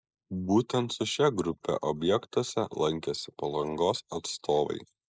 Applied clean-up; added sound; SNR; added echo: neural mask model Resemble Enhance denoiser.